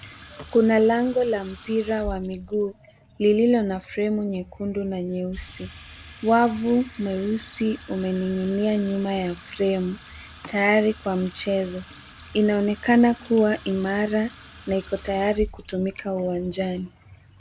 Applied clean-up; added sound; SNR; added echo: none; Sink (filling or washing) / Water tap, faucet; 20 dB; none.